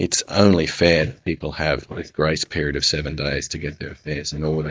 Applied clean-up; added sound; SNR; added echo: neural mask model DeepFilterNet 3.